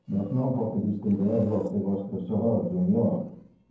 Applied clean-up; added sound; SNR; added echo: neural separator model SepFormer DNS4.